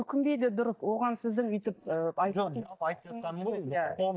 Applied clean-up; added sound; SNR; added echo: neural mask model DeepFilterNet 3.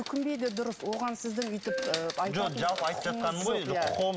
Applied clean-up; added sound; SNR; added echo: none; Keyboard (musical) + Rain; 10 dB; none.